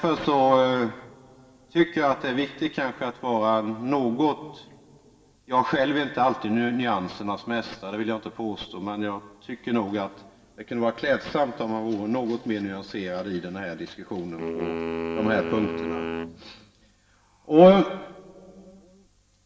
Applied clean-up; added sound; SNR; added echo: none; Wind instrument, woodwind instrument; 7 dB; reverberation time 2.2 s.